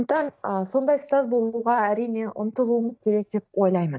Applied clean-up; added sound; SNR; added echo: neural mask model DeepFilterNet 3.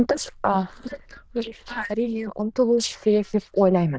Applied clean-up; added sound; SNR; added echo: neural diffusion model UNIVERSE++.